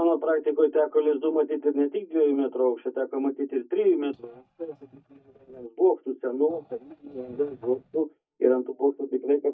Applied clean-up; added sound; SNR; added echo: neural mask model DeepFilterNet 3.